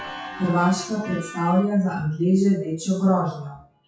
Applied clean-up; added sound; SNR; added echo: classical method WPE with log-MMSE.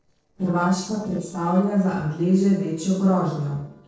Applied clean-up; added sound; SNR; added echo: neural separator model SepFormer DNS4.